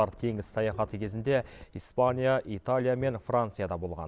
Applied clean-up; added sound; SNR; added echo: none; Bowed string instrument + Wind; 20 dB; none.